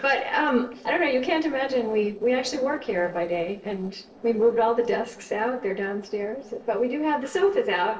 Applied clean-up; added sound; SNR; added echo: neural separator model SepFormer DNS4.